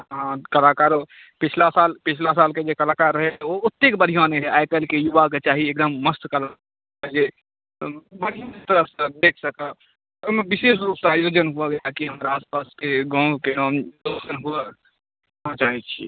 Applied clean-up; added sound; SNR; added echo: none; none; none; none.